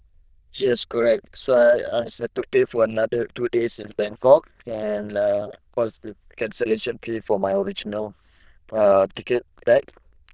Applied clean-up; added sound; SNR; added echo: neural diffusion model UNIVERSE++.